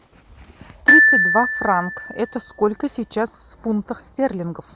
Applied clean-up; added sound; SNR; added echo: none; Glockenspiel; -3 dB; none.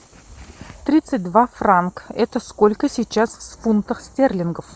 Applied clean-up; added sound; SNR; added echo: none; none; none; none.